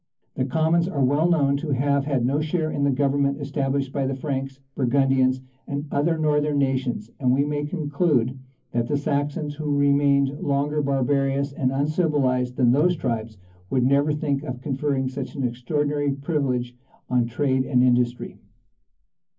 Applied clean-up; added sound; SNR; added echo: none; Tabla; 20 dB; reverberation time 0.3 s.